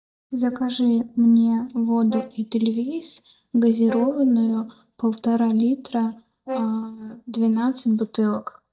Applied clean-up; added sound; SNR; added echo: neural mask model DeepFilterNet 3.